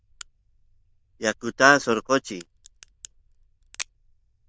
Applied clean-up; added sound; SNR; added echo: neural diffusion model UNIVERSE++.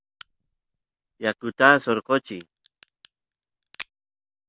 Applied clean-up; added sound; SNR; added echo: none; Crack; 20 dB; none.